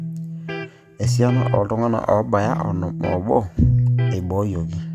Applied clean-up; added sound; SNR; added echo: none; Electric guitar; 1 dB; none.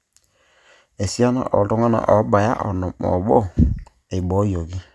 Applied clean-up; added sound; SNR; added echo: none; none; none; none.